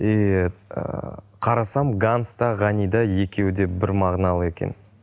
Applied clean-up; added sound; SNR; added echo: none; none; none; none.